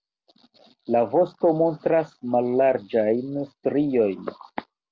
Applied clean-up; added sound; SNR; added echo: none; none; none; none.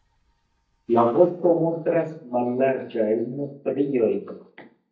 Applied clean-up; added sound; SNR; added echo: neural mask model DeepFilterNet 3.